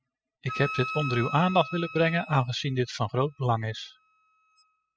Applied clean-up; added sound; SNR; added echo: classical method spectral subtraction.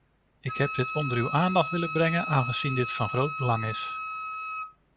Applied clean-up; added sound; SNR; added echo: none; Wind instrument, woodwind instrument; 6 dB; none.